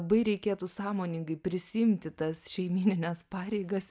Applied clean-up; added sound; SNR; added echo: none; none; none; none.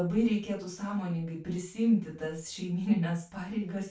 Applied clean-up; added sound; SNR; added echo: none; none; none; reverberation time 0.3 s.